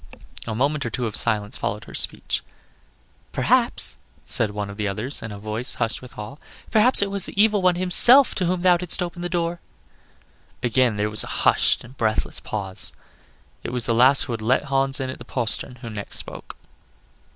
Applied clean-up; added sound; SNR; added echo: none; none; none; none.